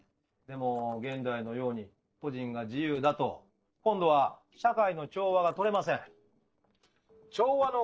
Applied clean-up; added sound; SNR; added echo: neural separator model SepFormer DNS4.